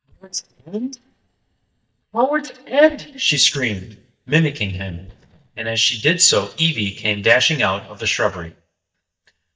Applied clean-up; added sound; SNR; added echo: neural mask model DeepFilterNet 3.